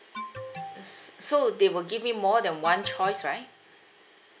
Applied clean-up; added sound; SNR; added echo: none; Alarm; 13 dB; none.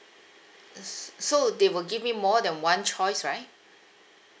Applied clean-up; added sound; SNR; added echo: none; none; none; none.